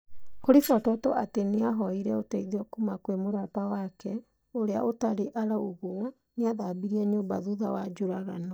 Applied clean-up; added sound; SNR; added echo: neural mask model DeepFilterNet 3.